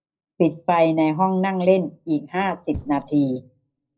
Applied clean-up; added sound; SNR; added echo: neural separator model SepFormer DNS4.